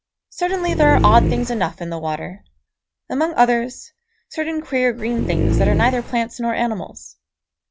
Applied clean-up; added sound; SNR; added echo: none; Dog; -2 dB; none.